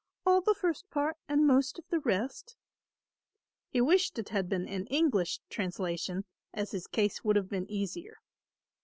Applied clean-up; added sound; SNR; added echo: none; none; none; none.